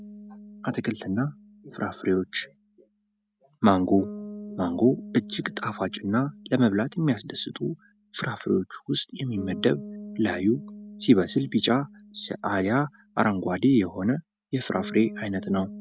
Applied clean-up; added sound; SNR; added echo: none; Bass guitar; 16 dB; none.